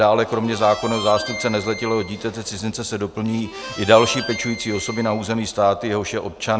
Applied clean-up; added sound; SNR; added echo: none; Harmonica; 12 dB; none.